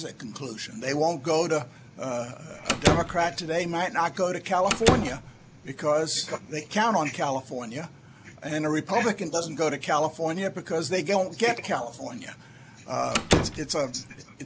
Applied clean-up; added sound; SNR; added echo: none; Slam; 0 dB; none.